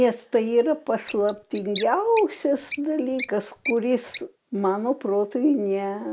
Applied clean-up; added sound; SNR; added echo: none; Bird; -3 dB; none.